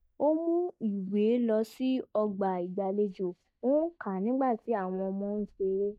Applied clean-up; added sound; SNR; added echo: neural mask model DeepFilterNet 3.